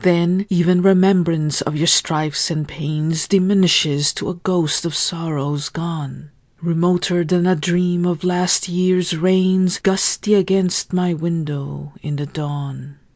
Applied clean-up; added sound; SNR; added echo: none; none; none; none.